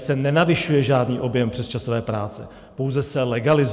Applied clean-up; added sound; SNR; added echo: none; none; none; none.